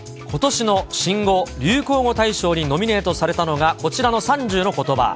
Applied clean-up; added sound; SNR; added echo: none; none; none; none.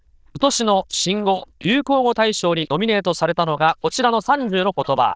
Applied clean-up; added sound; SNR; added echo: neural diffusion model UNIVERSE++.